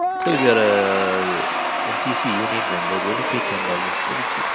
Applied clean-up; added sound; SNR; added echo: none; Applause / Crowd / Cheering; -1 dB; none.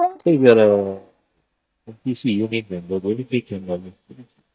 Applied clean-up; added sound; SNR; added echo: neural mask model DeepFilterNet 3.